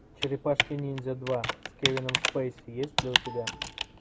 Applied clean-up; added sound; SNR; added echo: none; Computer keyboard; -1 dB; none.